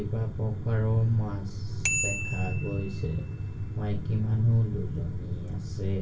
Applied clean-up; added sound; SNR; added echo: none; Bicycle bell; 9 dB; reverberation time 0.3 s.